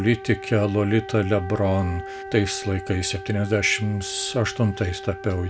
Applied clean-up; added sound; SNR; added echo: none; Wind instrument, woodwind instrument; 13 dB; none.